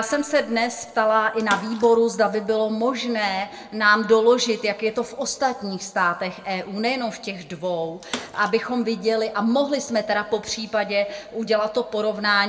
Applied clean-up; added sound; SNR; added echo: none; Bathtub (filling or washing) / Water / Splash, splatter; 18 dB; reverberation time 1.0 s.